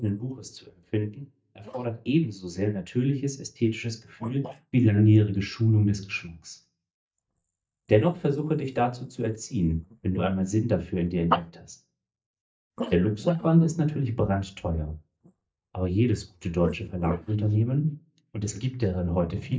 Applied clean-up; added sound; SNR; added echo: neural mask model DeepFilterNet 3.